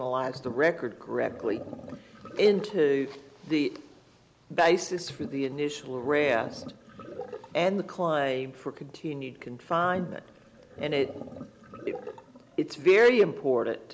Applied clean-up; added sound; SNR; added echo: none; Sink (filling or washing); 16 dB; none.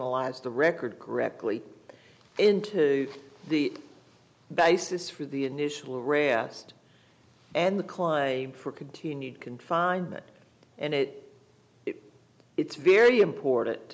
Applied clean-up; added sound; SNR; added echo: none; none; none; none.